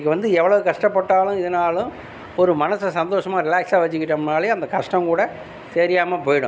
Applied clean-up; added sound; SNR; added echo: none; none; none; none.